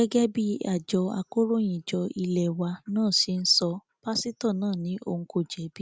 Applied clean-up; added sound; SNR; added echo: none; none; none; none.